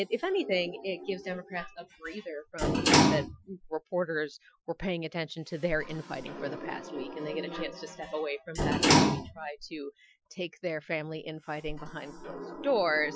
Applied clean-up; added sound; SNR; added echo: classical method Wiener filter.